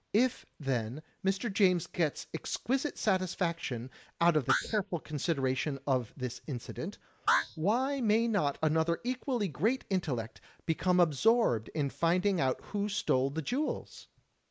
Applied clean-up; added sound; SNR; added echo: neural mask model Resemble Enhance denoiser.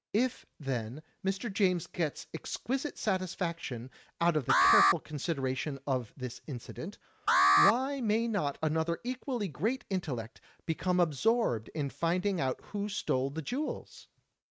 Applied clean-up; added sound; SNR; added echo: neural mask model RNNoise.